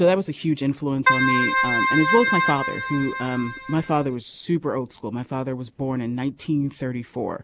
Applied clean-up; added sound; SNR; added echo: none; Keyboard (musical); -1 dB; none.